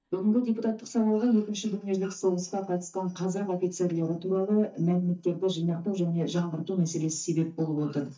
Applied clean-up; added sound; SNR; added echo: neural mask model DeepFilterNet 3.